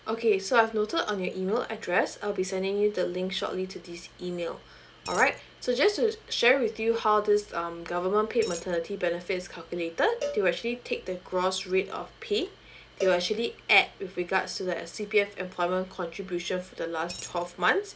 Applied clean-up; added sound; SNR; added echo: none; Cowbell + Coin (dropping); 13 dB; none.